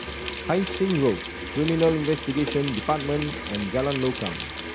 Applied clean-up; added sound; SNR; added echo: none; Sink (filling or washing) / Water tap, faucet; 5 dB; none.